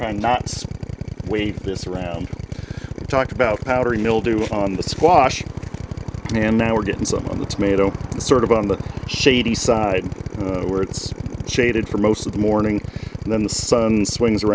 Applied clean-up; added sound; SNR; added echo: none; Drill; 8 dB; none.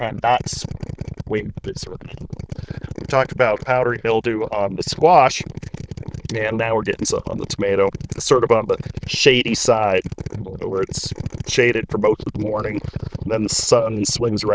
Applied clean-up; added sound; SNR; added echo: neural diffusion model UNIVERSE++.